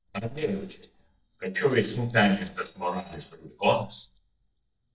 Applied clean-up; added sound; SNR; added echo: neural mask model DeepFilterNet 3.